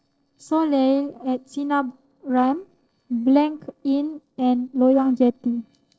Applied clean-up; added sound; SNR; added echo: neural separator model SepFormer DNS4.